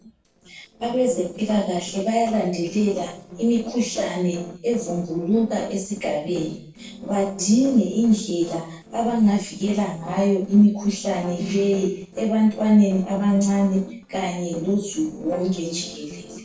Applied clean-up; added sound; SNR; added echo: neural separator model SepFormer DNS4.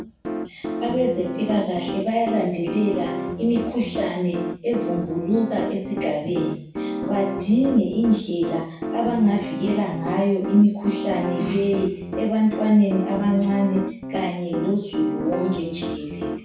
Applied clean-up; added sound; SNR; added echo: none; Piano; 6 dB; reverberation time 0.6 s.